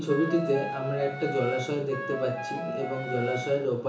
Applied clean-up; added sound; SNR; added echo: none; Wind instrument, woodwind instrument; 7 dB; reverberation time 0.8 s.